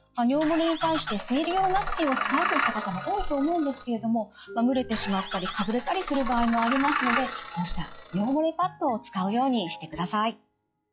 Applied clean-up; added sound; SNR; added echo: classical method log-MMSE.